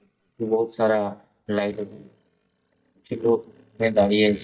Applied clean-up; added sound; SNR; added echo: neural mask model DeepFilterNet 3.